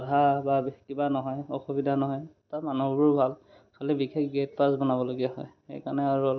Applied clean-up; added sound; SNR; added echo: none; none; none; none.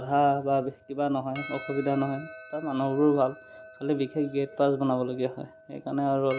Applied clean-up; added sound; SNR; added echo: none; Percussion; 18 dB; none.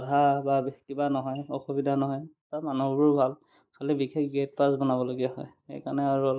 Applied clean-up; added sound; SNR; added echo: neural mask model Resemble Enhance denoiser.